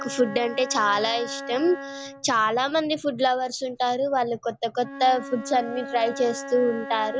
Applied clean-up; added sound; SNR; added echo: none; Wind instrument, woodwind instrument; 13 dB; none.